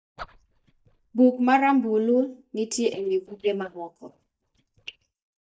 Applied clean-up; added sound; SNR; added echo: neural mask model DeepFilterNet 3.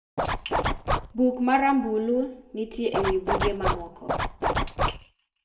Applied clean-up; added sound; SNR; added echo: none; Zipper (clothing); -1 dB; reverberation time 0.7 s.